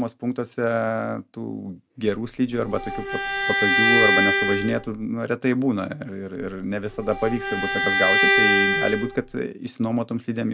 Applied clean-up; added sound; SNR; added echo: none; Bowed string instrument; -3 dB; none.